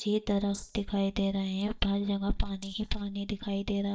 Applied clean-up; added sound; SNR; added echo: neural mask model DeepFilterNet 3.